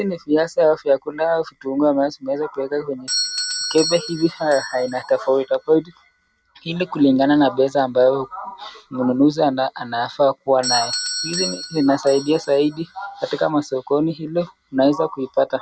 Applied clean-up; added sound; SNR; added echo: none; Doorbell; 12 dB; none.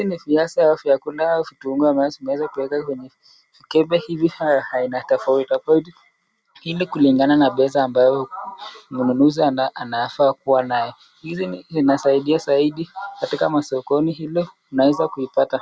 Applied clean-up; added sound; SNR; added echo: none; none; none; none.